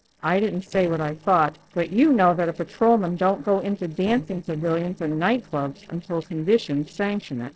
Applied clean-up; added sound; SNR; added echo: neural separator model SepFormer DNS4.